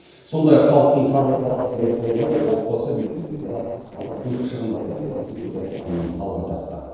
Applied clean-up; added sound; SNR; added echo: neural separator model SepFormer DNS4.